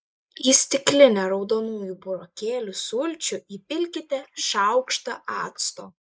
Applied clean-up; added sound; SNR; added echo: neural mask model Resemble Enhance denoiser.